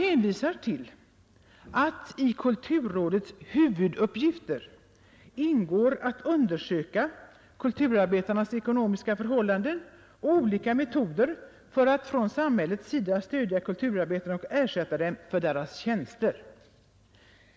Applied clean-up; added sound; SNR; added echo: none; none; none; none.